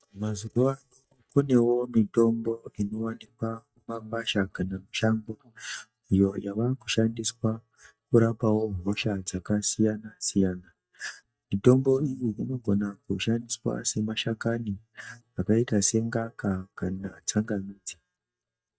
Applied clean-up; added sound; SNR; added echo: neural mask model DeepFilterNet 3.